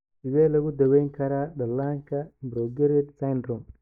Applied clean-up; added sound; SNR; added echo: neural mask model DeepFilterNet 3.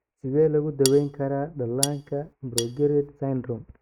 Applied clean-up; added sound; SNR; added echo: neural mask model RNNoise.